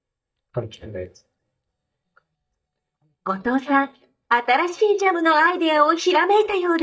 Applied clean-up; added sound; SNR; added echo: neural mask model DeepFilterNet 3.